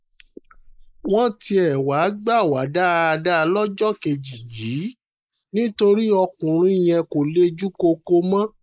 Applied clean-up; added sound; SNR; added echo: neural mask model Resemble Enhance denoiser.